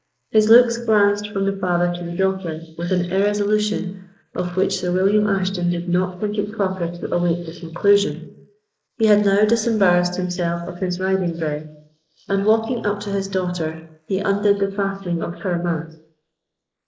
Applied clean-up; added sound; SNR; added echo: neural mask model Resemble Enhance denoiser.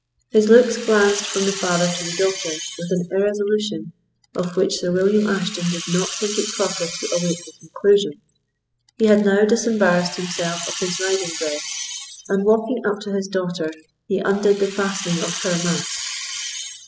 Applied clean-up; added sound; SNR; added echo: classical method spectral subtraction.